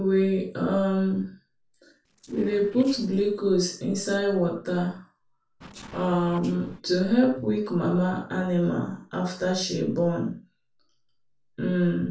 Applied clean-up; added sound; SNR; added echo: neural separator model SepFormer DNS4.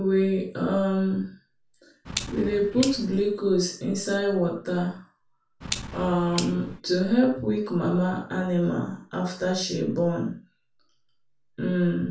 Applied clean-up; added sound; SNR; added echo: none; Clock; 12 dB; reverberation time 0.3 s.